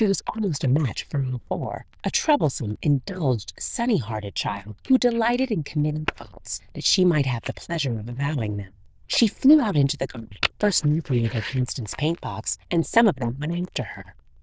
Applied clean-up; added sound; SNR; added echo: neural diffusion model UNIVERSE++.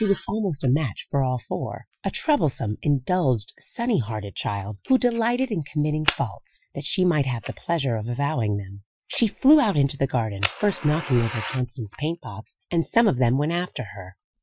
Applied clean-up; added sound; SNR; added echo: classical method Wiener filter.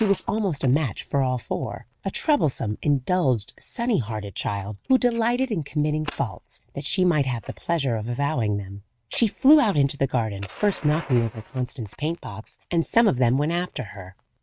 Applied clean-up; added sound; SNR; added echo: neural mask model RNNoise.